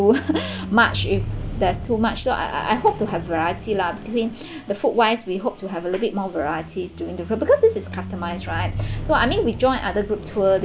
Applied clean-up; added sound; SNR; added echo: none; Squeak; 10 dB; none.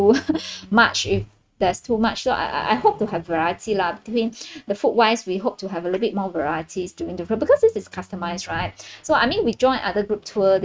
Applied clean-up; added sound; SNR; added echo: neural mask model RNNoise.